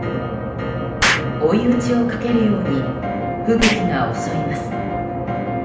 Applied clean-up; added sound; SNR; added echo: none; Explosion; 8 dB; reverberation time 0.8 s.